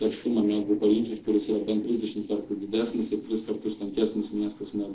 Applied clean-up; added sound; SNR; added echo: neural separator model SepFormer DNS4.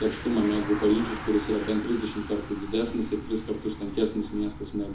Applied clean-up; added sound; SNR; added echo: none; Bicycle; 11 dB; reverberation time 0.4 s.